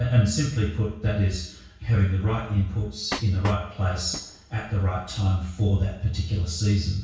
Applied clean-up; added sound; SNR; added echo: none; Train; 14 dB; reverberation time 0.6 s.